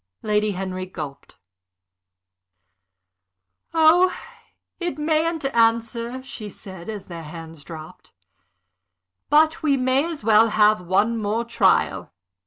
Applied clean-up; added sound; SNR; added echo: none; none; none; none.